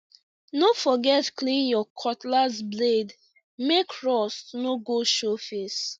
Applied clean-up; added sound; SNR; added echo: none; none; none; none.